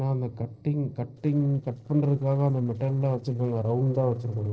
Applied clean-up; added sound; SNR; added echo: neural separator model SepFormer DNS4.